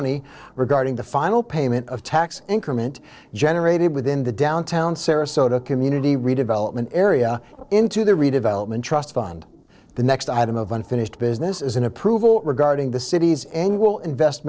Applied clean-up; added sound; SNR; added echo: neural separator model SepFormer DNS4.